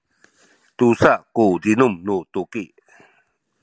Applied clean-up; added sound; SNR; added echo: none; none; none; none.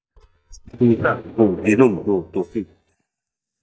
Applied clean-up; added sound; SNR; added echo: neural mask model DeepFilterNet 3.